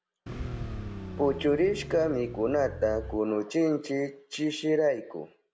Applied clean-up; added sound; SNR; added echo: none; Car; 9 dB; none.